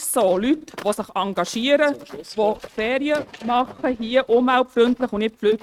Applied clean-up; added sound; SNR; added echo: neural mask model RNNoise.